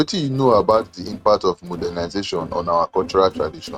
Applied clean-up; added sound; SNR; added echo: neural mask model RNNoise.